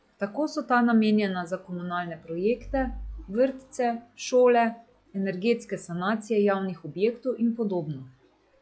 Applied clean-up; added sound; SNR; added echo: classical method log-MMSE.